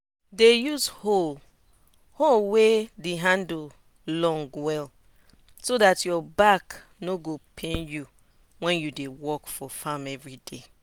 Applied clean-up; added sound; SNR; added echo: none; none; none; none.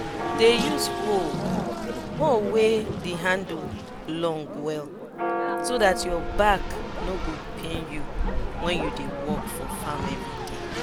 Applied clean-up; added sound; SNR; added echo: none; Race car, auto racing + Church bell; 2 dB; none.